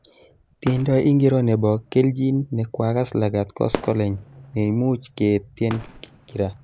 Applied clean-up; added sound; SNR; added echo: none; Fireworks; 17 dB; none.